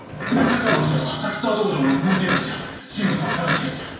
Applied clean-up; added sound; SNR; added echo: none; Livestock, farm animals, working animals; 5 dB; reverberation time 0.9 s.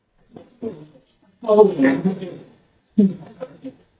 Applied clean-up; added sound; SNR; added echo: neural mask model DeepFilterNet 3.